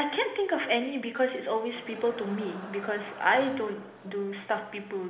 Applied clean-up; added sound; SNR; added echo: none; Crowd; 16 dB; reverberation time 1.1 s.